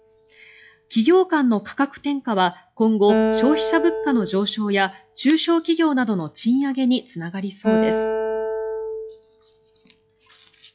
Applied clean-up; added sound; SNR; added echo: classical method log-MMSE.